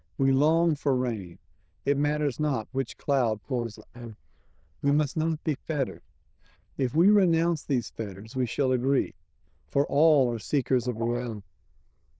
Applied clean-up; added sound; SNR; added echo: neural diffusion model UNIVERSE++.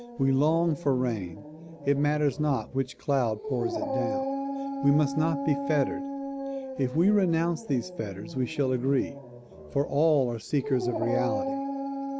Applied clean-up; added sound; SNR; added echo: none; Dog; 7 dB; none.